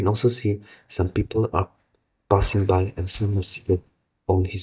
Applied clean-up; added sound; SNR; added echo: neural mask model DeepFilterNet 3.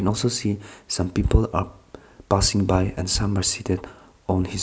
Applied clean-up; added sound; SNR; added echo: none; none; none; none.